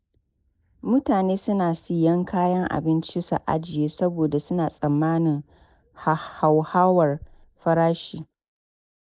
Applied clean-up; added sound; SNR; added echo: neural mask model Resemble Enhance denoiser.